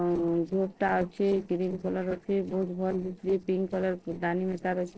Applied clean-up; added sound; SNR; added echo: neural separator model SepFormer DNS4.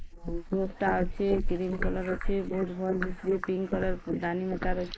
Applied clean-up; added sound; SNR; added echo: neural mask model Resemble Enhance denoiser.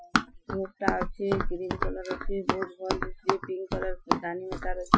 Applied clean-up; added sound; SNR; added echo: classical method Wiener filter.